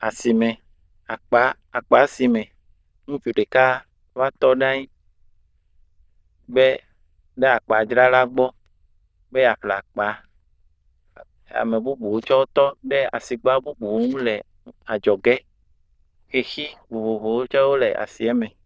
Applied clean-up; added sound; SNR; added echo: neural diffusion model UNIVERSE++.